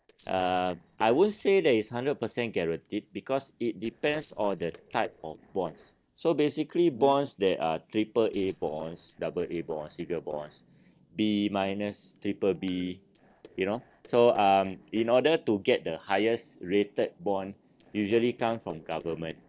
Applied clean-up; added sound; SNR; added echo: neural separator model SepFormer DNS4.